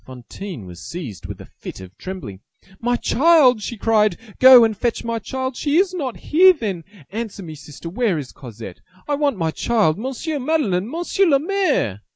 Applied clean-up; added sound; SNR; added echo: none; none; none; none.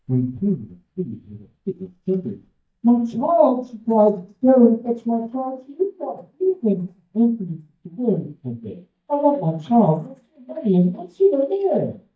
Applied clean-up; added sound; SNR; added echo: neural mask model DeepFilterNet 3.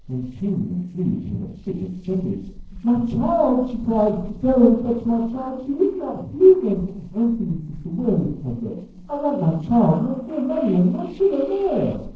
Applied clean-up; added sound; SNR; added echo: neural separator model SepFormer DNS4.